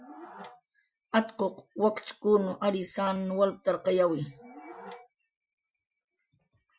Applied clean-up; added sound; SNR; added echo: classical method Wiener filter.